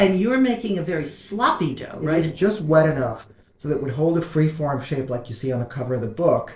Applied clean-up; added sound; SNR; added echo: neural separator model SepFormer DNS4.